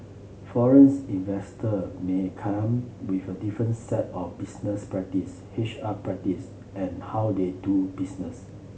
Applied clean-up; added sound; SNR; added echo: none; none; none; none.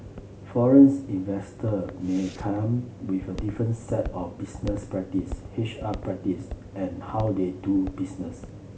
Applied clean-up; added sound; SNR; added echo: none; Walk, footsteps; 15 dB; none.